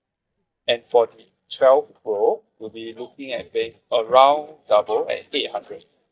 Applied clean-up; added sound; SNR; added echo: neural mask model DeepFilterNet 3.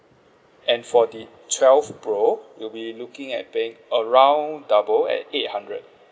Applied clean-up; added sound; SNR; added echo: none; none; none; none.